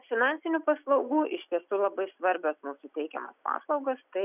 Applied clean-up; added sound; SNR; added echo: none; none; none; none.